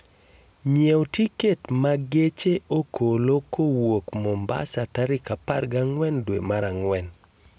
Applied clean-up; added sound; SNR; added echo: none; none; none; none.